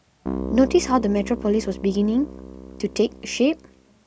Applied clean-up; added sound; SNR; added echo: none; Keyboard (musical); 11 dB; none.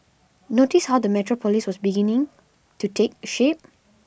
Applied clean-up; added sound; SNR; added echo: none; none; none; none.